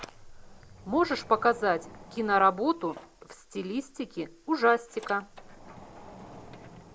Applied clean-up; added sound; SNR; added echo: none; Sliding door; 19 dB; none.